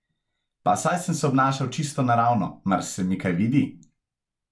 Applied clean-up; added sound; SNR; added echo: none; none; none; none.